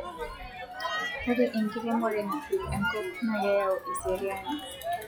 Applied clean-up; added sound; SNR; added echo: classical method log-MMSE.